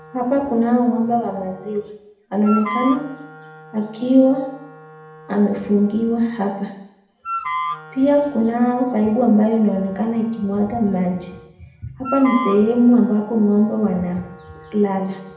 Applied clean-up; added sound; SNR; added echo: none; Wind instrument, woodwind instrument; 14 dB; reverberation time 0.8 s.